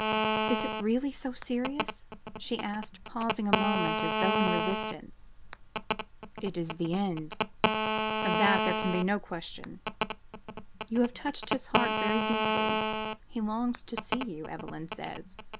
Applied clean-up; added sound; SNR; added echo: none; Telephone; -1 dB; none.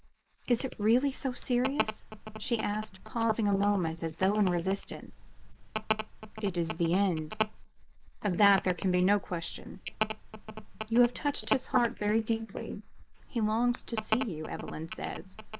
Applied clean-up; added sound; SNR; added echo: neural mask model Resemble Enhance denoiser.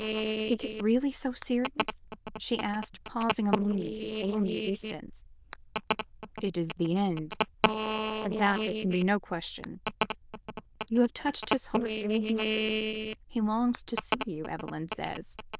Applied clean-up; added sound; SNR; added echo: neural diffusion model UNIVERSE++.